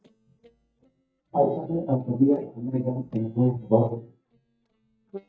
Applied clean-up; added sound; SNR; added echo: neural mask model DeepFilterNet 3.